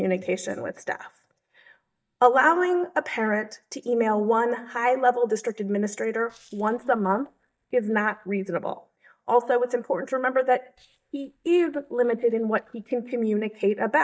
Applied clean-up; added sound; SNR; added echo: neural mask model DeepFilterNet 3.